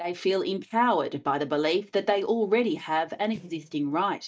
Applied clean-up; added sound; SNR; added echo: neural mask model DeepFilterNet 3.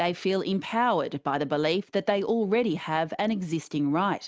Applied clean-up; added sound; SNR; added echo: none; none; none; none.